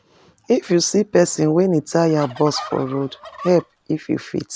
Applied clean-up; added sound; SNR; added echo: none; Fowl; 16 dB; none.